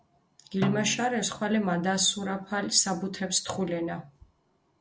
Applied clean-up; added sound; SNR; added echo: none; Snare drum; 10 dB; none.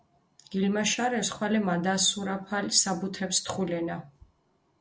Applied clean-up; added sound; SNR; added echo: none; none; none; none.